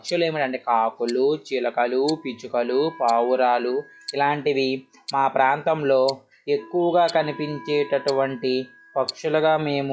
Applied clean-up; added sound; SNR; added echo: classical method log-MMSE.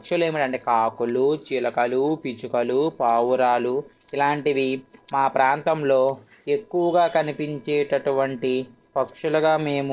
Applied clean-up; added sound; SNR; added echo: neural separator model SepFormer DNS4.